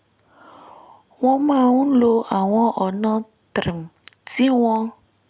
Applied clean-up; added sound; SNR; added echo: none; none; none; none.